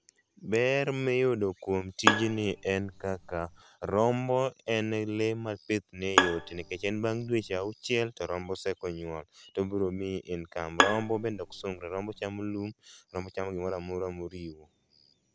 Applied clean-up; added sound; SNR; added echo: none; Bowed string instrument; 0 dB; none.